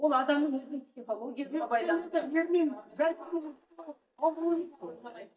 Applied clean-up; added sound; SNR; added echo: neural mask model DeepFilterNet 3.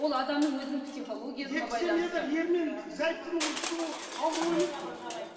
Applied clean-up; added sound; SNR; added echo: none; Crushing; 11 dB; reverberation time 2.4 s.